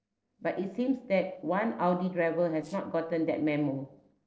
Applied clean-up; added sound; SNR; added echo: neural separator model SepFormer DNS4.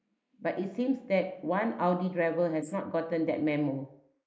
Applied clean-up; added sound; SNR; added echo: neural mask model Resemble Enhance denoiser.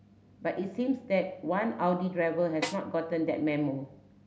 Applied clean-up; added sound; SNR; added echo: none; Snare drum; 10 dB; none.